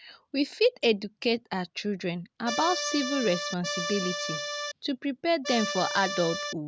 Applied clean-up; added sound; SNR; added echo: none; Accordion; 4 dB; none.